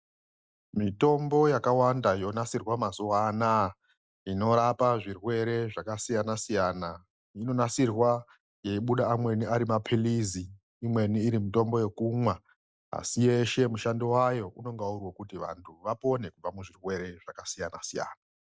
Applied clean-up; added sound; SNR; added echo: none; none; none; none.